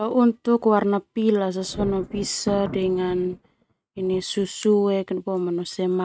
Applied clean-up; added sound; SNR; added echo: neural mask model RNNoise.